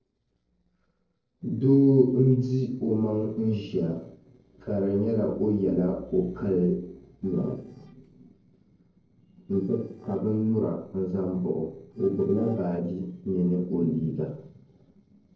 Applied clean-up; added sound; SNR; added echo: neural separator model SepFormer DNS4.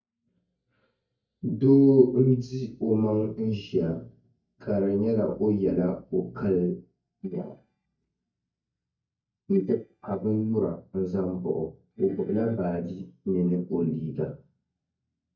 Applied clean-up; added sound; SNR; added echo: neural mask model DeepFilterNet 3.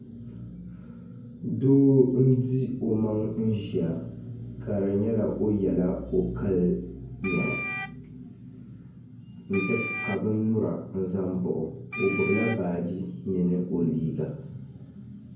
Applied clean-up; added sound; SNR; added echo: none; Wind instrument, woodwind instrument; 8 dB; reverberation time 0.9 s.